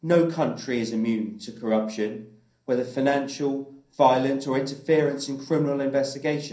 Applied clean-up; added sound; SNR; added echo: none; none; none; reverberation time 0.6 s.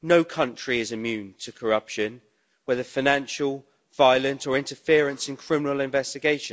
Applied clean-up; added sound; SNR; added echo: none; none; none; none.